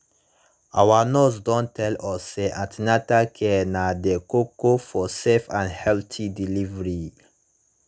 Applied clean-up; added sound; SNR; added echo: none; none; none; none.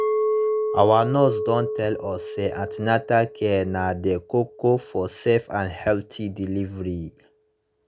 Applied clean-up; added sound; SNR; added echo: none; Chink, clink; 6 dB; none.